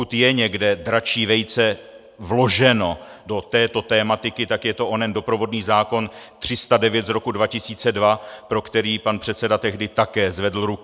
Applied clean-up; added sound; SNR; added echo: none; none; none; none.